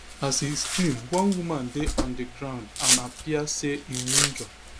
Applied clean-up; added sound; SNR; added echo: none; Domestic sounds, home sounds; 0 dB; none.